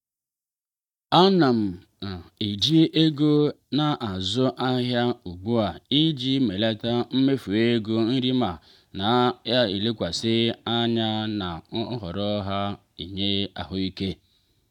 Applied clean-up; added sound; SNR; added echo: neural mask model DeepFilterNet 3.